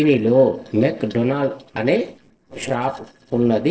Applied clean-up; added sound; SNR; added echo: neural separator model SepFormer DNS4.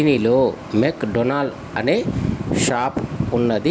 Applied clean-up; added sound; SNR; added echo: none; none; none; none.